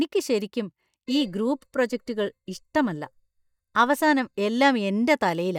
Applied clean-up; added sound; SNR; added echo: neural mask model DeepFilterNet 3.